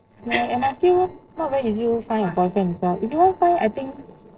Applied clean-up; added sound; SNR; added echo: neural separator model SepFormer DNS4.